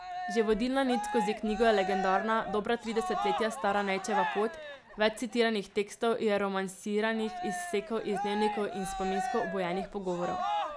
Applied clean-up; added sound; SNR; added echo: none; Cheering; 6 dB; none.